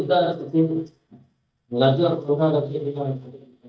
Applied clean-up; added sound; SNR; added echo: neural mask model DeepFilterNet 3.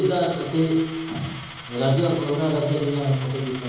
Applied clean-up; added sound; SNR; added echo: none; Coin (dropping); 12 dB; reverberation time 1.0 s.